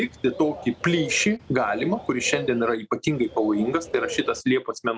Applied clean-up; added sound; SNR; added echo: none; Bird; 13 dB; none.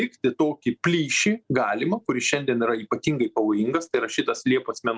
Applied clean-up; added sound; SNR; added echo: none; none; none; none.